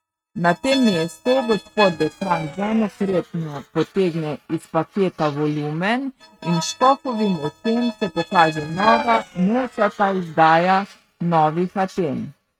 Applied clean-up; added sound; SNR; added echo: neural mask model RNNoise.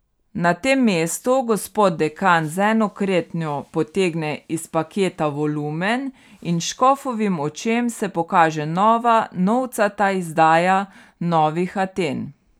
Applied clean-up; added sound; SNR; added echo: none; none; none; none.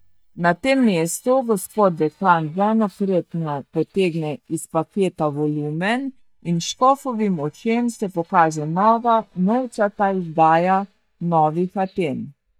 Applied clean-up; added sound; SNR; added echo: neural mask model DeepFilterNet 3.